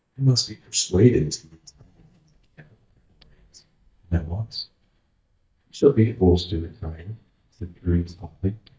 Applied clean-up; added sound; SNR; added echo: neural mask model DeepFilterNet 3.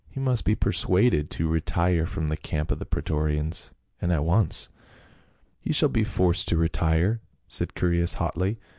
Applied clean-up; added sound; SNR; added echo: none; none; none; none.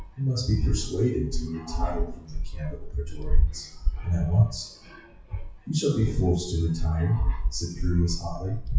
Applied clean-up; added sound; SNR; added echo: classical method WPE with log-MMSE.